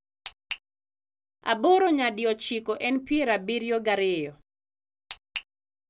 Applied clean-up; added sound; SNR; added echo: none; none; none; none.